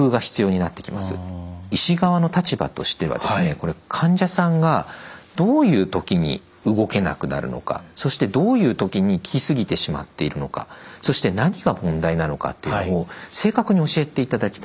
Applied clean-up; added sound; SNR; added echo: none; none; none; none.